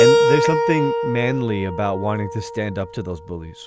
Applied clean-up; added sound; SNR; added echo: none; Keyboard (musical); -2 dB; none.